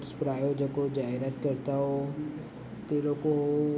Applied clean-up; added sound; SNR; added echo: none; none; none; none.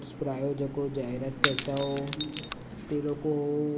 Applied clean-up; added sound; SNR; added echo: none; Shatter / Crushing; 2 dB; none.